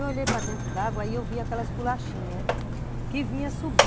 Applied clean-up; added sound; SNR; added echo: none; Mechanisms; -4 dB; none.